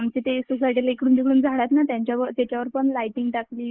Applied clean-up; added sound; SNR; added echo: neural mask model Resemble Enhance denoiser.